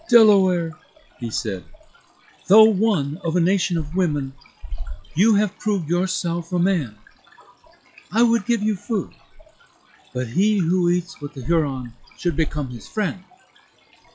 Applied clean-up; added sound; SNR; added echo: classical method log-MMSE.